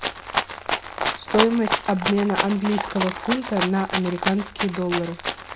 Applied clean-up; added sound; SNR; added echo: none; Rattle (instrument); 3 dB; none.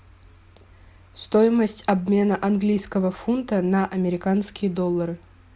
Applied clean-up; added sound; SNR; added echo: none; none; none; none.